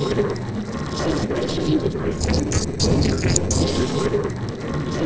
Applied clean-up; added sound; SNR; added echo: neural separator model SepFormer DNS4.